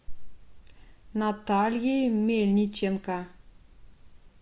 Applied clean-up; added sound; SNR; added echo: none; none; none; none.